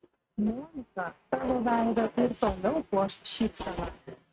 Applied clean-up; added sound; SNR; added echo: neural mask model RNNoise.